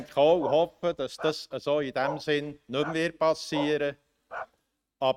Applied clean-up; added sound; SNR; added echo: neural mask model RNNoise.